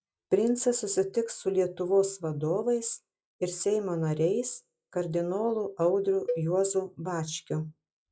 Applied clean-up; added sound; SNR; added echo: classical method log-MMSE.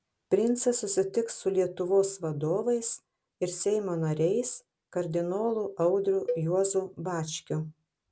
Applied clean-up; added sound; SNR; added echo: none; Cowbell; 11 dB; none.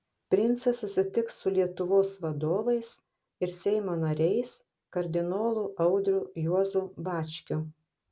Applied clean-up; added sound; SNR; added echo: none; none; none; none.